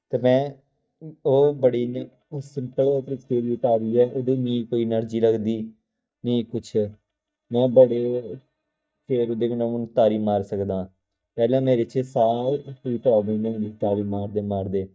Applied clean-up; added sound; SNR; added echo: neural mask model DeepFilterNet 3.